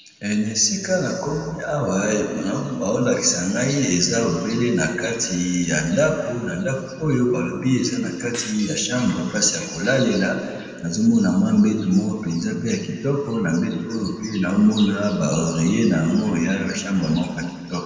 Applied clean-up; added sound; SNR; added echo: none; Shatter; 20 dB; reverberation time 2.2 s.